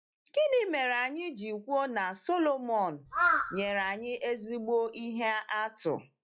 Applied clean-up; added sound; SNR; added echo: classical method log-MMSE.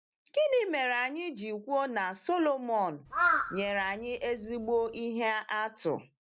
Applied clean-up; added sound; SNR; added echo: none; Crow; 2 dB; none.